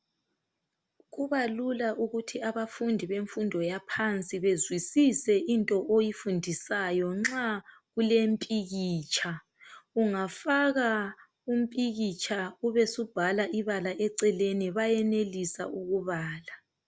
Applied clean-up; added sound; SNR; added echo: none; none; none; none.